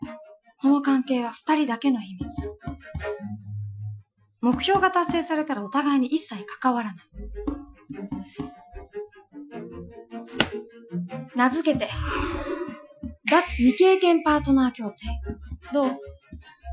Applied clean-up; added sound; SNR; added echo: classical method Wiener filter.